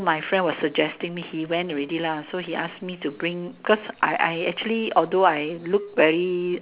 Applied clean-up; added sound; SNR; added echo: none; none; none; none.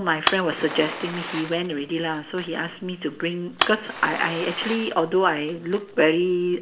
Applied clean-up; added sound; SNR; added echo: none; Fire; 9 dB; reverberation time 0.4 s.